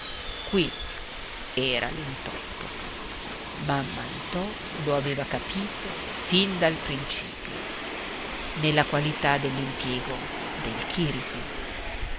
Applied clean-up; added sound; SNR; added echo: none; Subway, metro, underground; 4 dB; none.